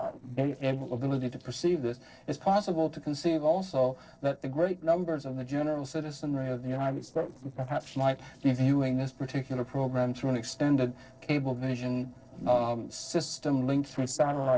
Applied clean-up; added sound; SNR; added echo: neural separator model SepFormer DNS4.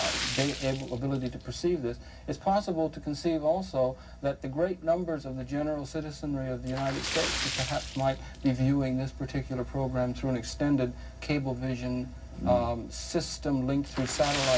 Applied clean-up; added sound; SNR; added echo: none; Splash, splatter; 11 dB; reverberation time 0.4 s.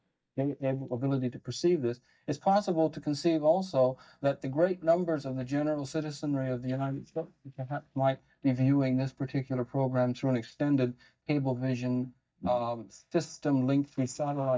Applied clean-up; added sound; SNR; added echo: neural mask model DeepFilterNet 3.